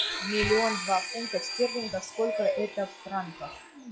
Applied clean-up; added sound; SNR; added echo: classical method log-MMSE.